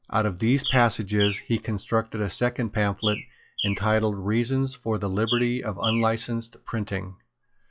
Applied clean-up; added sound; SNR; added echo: classical method log-MMSE.